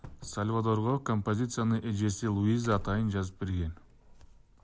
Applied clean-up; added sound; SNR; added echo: none; Doorbell; 18 dB; none.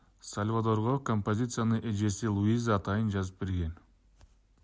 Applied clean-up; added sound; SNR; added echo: none; none; none; none.